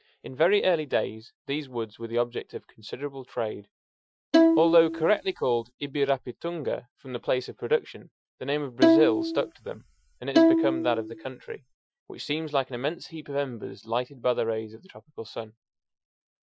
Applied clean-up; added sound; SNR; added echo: classical method Wiener filter.